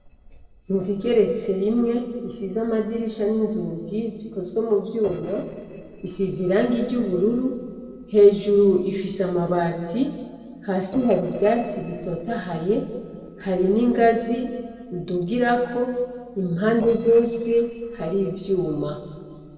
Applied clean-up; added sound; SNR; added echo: neural separator model SepFormer DNS4.